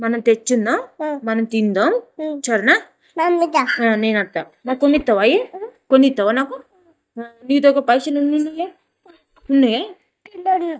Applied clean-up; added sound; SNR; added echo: neural mask model DeepFilterNet 3.